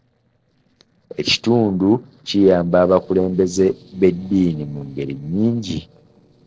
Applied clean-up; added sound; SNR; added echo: neural separator model SepFormer DNS4.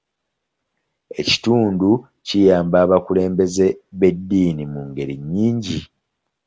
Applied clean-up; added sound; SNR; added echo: none; none; none; none.